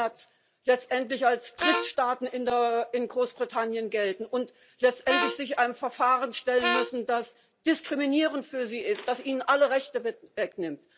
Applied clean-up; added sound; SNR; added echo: none; Harmonica; 2 dB; none.